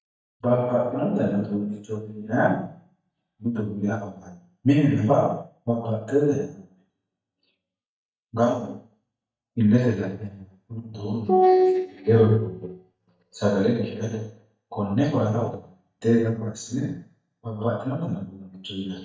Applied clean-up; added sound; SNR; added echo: neural mask model DeepFilterNet 3.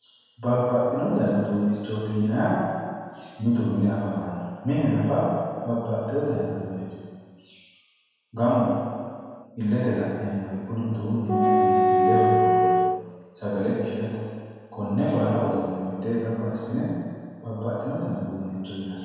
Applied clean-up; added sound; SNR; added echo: none; Wind instrument, woodwind instrument; -4 dB; reverberation time 1.9 s.